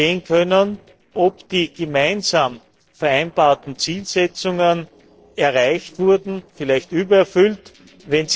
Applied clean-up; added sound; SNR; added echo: neural separator model SepFormer DNS4.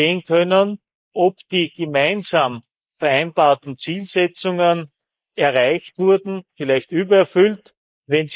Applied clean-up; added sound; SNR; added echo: neural mask model Resemble Enhance denoiser.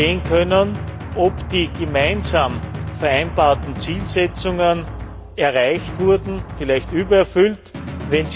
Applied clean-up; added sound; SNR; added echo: none; Drum; 9 dB; none.